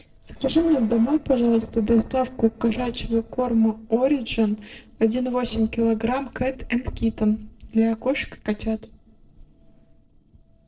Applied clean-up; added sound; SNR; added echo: neural separator model SepFormer DNS4.